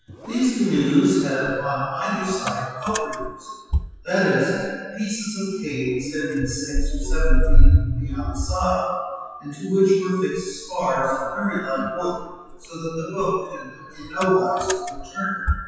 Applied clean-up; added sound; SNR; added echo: classical method WPE with log-MMSE.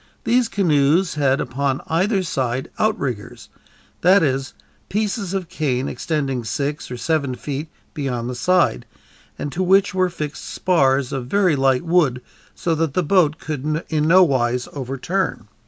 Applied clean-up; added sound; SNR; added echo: none; none; none; none.